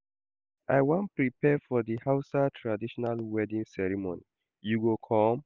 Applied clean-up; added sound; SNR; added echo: none; none; none; none.